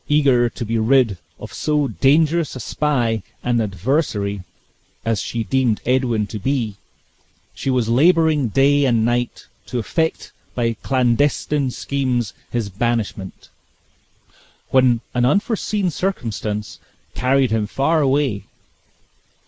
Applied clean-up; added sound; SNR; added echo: none; none; none; none.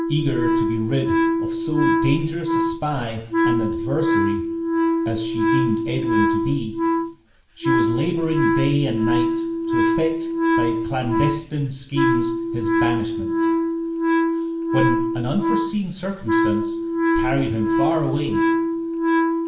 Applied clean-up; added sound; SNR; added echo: none; Wind instrument, woodwind instrument; -5 dB; reverberation time 0.7 s.